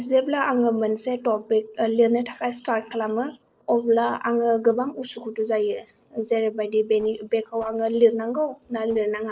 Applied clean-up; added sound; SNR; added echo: neural separator model SepFormer DNS4.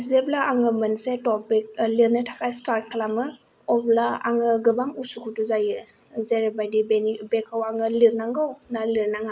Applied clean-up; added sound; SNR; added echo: none; none; none; none.